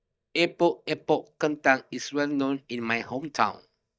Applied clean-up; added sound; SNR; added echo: neural mask model DeepFilterNet 3.